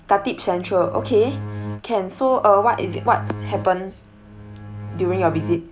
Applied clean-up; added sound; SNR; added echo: none; Bowed string instrument; 11 dB; none.